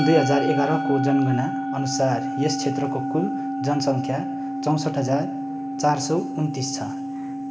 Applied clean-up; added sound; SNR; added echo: none; Musical instrument; 3 dB; reverberation time 2.3 s.